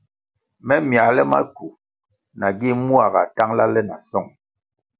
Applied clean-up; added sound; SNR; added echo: none; none; none; none.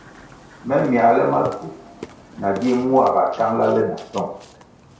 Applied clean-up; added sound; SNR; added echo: none; Burping, eructation; 20 dB; reverberation time 0.6 s.